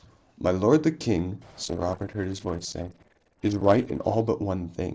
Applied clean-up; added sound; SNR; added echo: neural separator model SepFormer DNS4.